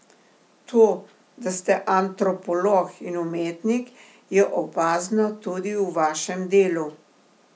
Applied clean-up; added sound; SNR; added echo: none; none; none; none.